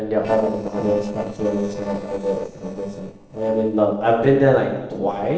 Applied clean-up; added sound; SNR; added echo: neural separator model SepFormer DNS4.